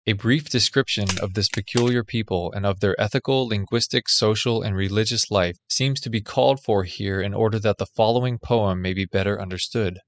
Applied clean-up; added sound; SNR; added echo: classical method spectral subtraction.